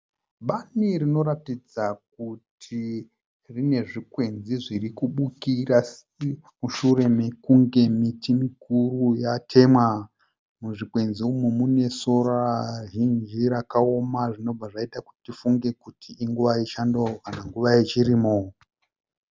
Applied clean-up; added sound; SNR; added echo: none; none; none; none.